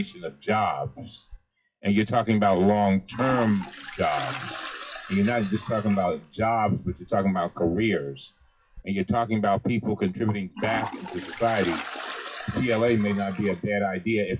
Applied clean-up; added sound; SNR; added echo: classical method WPE with log-MMSE.